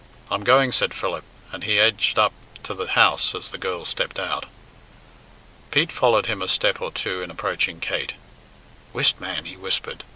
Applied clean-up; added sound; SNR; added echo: none; none; none; none.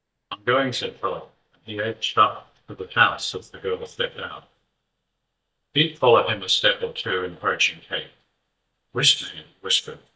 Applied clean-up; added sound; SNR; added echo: neural mask model DeepFilterNet 3.